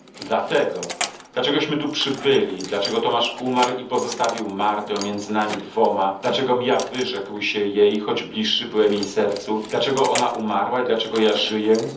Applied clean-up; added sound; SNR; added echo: none; Keys jangling; 14 dB; reverberation time 0.7 s.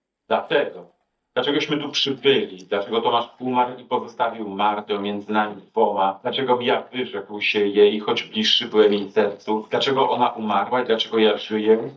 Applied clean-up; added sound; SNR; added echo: neural mask model DeepFilterNet 3.